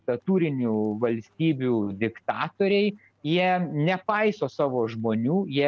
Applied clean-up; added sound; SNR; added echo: none; none; none; none.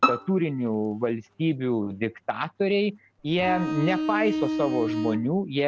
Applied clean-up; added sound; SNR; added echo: none; Bowed string instrument + Bowed string instrument; 2 dB; none.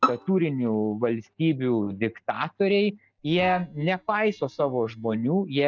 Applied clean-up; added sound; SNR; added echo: neural mask model DeepFilterNet 3.